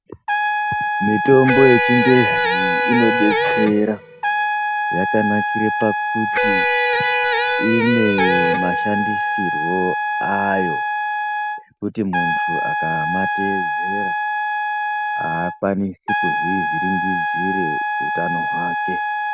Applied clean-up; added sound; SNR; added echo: none; Trumpet + Electric guitar; -2 dB; none.